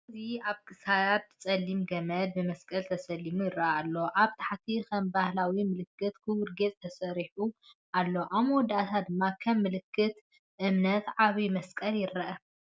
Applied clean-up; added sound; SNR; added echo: none; none; none; none.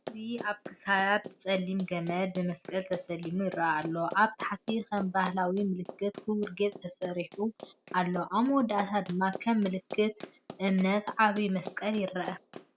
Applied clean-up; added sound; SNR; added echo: none; Run; 16 dB; none.